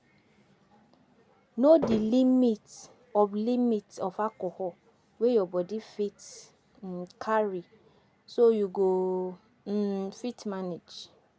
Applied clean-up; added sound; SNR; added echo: none; Walk, footsteps; 3 dB; none.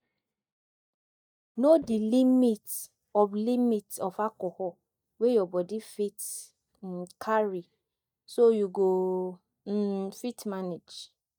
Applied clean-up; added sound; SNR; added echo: neural mask model DeepFilterNet 3.